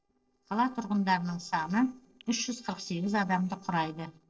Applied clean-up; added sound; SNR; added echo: neural separator model SepFormer DNS4.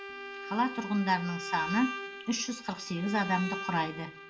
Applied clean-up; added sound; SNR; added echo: none; Bowed string instrument; 8 dB; reverberation time 0.4 s.